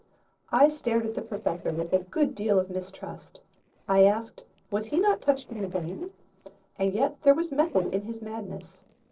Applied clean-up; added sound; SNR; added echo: neural separator model SepFormer DNS4.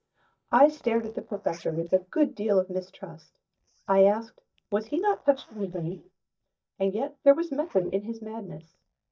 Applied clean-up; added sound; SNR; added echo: neural mask model DeepFilterNet 3.